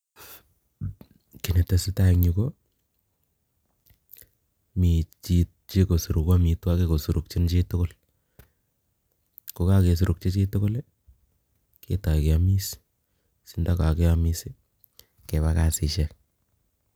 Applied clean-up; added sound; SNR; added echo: none; none; none; none.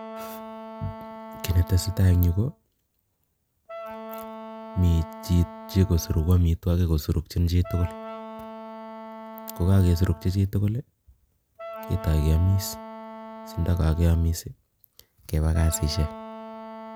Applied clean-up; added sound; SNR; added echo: none; Wind instrument, woodwind instrument; 15 dB; none.